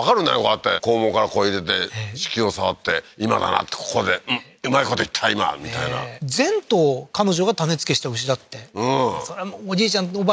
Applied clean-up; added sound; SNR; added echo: none; none; none; none.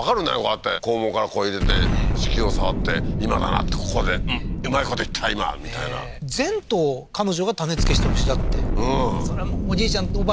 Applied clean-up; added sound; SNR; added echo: none; Explosion; -1 dB; none.